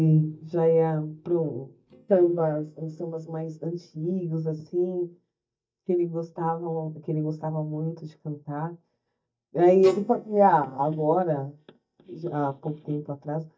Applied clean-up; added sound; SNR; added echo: neural mask model DeepFilterNet 3.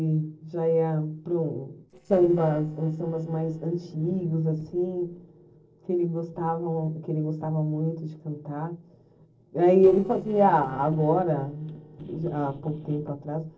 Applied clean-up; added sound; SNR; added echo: neural separator model SepFormer DNS4.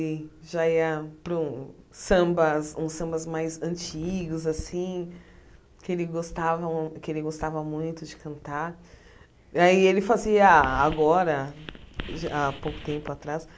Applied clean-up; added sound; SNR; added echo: none; none; none; none.